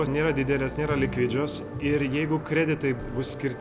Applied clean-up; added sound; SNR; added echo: none; none; none; none.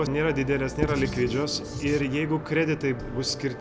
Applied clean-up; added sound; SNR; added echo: none; Writing; 11 dB; none.